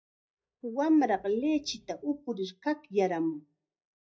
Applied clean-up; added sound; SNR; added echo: neural mask model DeepFilterNet 3.